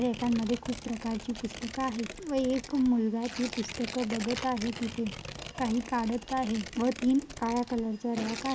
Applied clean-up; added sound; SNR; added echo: none; Tearing; 12 dB; none.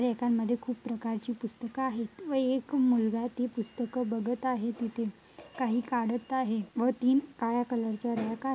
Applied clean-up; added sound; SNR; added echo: none; none; none; none.